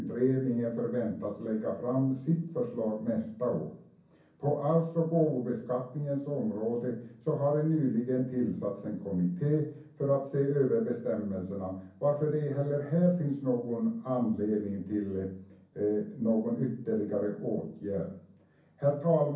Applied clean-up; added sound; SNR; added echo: none; none; none; reverberation time 0.6 s.